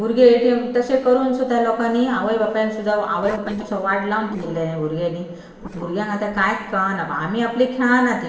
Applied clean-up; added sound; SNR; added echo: neural separator model SepFormer DNS4.